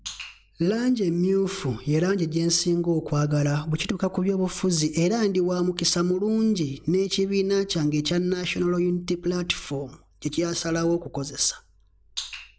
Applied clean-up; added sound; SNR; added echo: none; none; none; none.